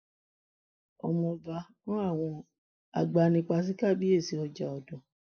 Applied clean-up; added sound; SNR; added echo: neural mask model Resemble Enhance denoiser.